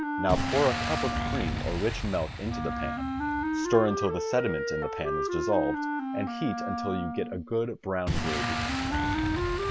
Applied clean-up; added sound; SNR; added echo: none; Wind instrument, woodwind instrument + Boom; -1 dB; none.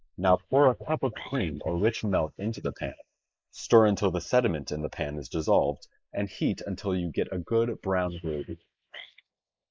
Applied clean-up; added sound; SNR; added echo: neural mask model Resemble Enhance denoiser.